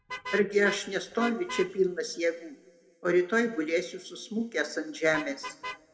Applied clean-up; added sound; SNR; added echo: none; Vehicle horn, car horn, honking; 14 dB; reverberation time 1.5 s.